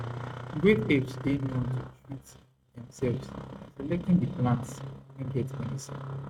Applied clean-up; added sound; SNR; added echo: neural mask model RNNoise.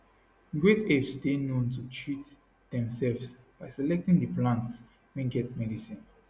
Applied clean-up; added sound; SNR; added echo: none; none; none; none.